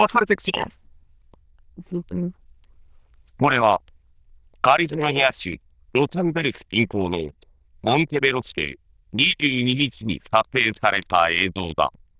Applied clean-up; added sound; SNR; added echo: neural diffusion model UNIVERSE++.